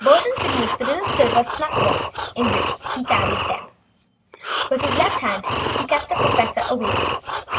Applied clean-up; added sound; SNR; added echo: none; Breathing; 0 dB; none.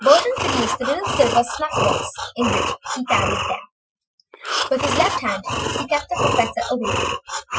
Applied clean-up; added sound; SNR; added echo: classical method Wiener filter.